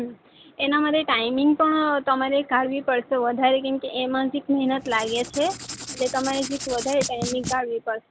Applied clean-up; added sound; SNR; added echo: none; Writing; 10 dB; none.